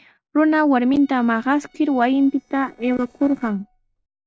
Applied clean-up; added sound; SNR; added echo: neural separator model SepFormer DNS4.